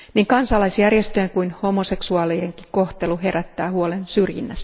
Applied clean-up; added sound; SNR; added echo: none; none; none; none.